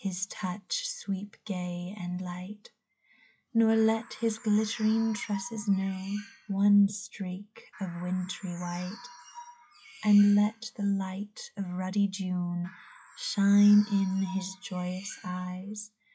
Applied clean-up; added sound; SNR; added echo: classical method log-MMSE.